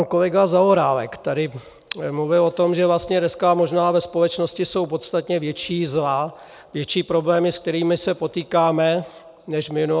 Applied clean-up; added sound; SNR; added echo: none; none; none; none.